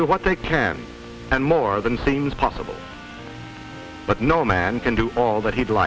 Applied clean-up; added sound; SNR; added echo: none; none; none; none.